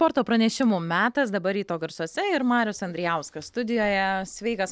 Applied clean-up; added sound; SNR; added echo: none; none; none; none.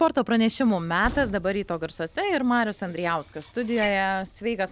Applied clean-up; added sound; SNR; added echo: none; Train + Cutlery, silverware; 16 dB; none.